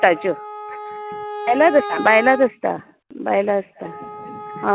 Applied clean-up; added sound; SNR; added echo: none; Wind instrument, woodwind instrument; 11 dB; none.